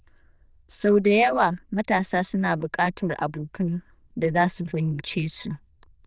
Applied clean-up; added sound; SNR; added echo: neural diffusion model UNIVERSE++.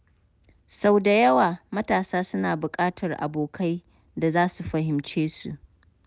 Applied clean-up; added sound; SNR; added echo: none; none; none; none.